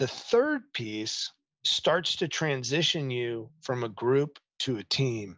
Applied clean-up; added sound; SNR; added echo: none; none; none; none.